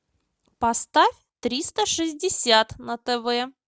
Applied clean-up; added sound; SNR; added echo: none; none; none; none.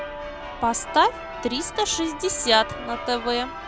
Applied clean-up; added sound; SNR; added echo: none; Church bell; 10 dB; none.